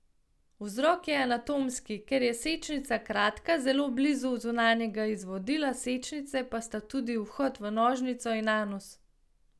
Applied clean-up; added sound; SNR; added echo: none; none; none; none.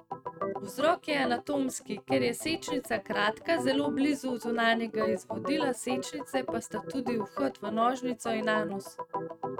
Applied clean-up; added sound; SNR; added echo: neural mask model RNNoise.